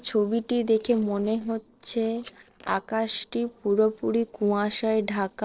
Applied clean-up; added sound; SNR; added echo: neural separator model SepFormer DNS4.